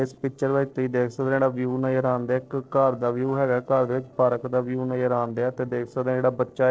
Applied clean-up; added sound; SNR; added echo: neural separator model SepFormer DNS4.